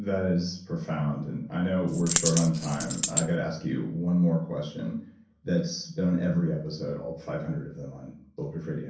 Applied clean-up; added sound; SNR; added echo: none; Coin (dropping); 1 dB; reverberation time 0.6 s.